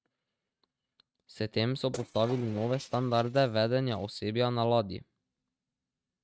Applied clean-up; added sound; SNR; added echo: neural mask model RNNoise.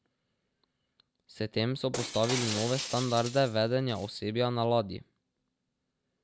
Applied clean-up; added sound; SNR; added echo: none; Shatter; 11 dB; none.